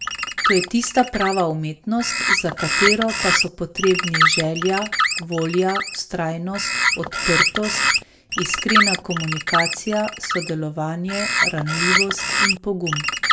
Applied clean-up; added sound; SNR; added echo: none; Bird; -2 dB; reverberation time 0.3 s.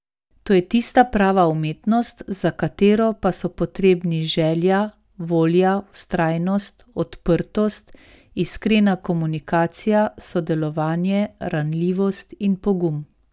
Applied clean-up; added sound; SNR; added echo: none; none; none; none.